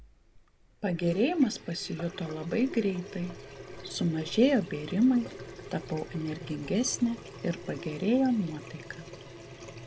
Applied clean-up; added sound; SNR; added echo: none; Sink (filling or washing) / Water tap, faucet; 14 dB; none.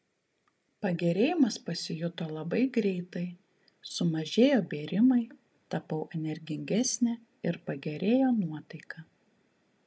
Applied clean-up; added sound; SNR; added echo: none; none; none; none.